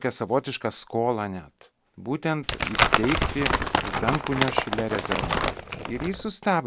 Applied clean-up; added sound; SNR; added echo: none; Crumpling, crinkling; -3 dB; none.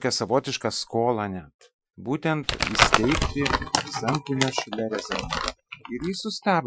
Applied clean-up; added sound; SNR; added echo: classical method Wiener filter.